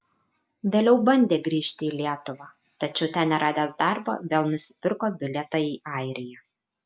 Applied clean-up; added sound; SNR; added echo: none; none; none; none.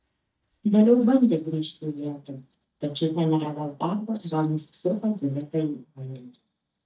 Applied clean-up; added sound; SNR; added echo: neural mask model DeepFilterNet 3.